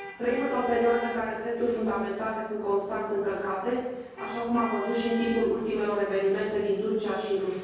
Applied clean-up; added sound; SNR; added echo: none; Traffic noise, roadway noise / Vehicle horn, car horn, honking; 15 dB; reverberation time 1.3 s.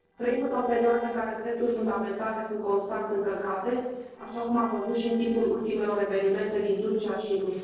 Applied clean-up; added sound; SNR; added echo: neural separator model SepFormer DNS4.